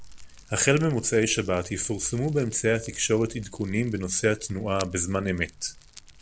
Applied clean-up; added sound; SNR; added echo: none; Fire; 19 dB; none.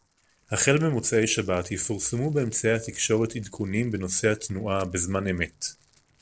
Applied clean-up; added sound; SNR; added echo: neural separator model SepFormer DNS4.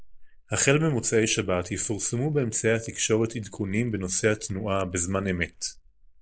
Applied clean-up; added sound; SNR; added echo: neural mask model Resemble Enhance denoiser.